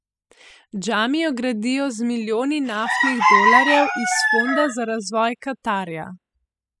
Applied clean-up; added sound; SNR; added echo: classical method spectral subtraction.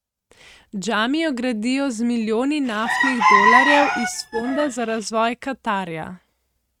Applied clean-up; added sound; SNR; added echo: neural mask model RNNoise.